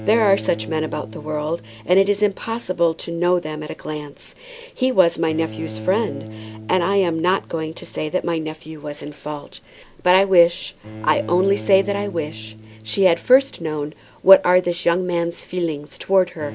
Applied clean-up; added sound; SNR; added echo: none; Bowed string instrument; 17 dB; none.